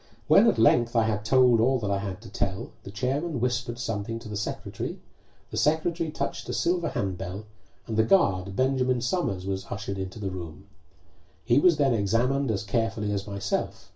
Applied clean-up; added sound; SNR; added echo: none; none; none; reverberation time 0.2 s.